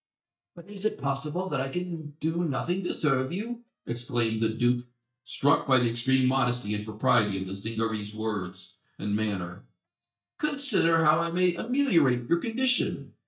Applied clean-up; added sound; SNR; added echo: neural mask model DeepFilterNet 3.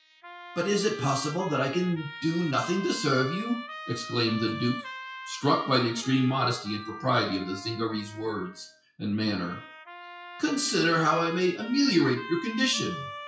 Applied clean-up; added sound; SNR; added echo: classical method WPE with log-MMSE.